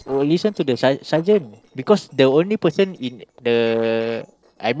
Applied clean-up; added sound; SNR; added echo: neural separator model SepFormer DNS4.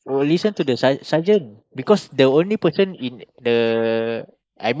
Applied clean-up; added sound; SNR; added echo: neural mask model Resemble Enhance denoiser.